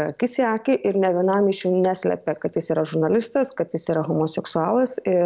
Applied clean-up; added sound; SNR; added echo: none; none; none; none.